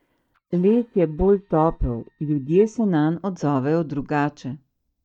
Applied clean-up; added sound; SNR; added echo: neural mask model DeepFilterNet 3.